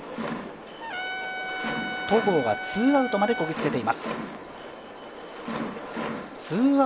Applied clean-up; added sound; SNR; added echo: none; Trumpet; 7 dB; none.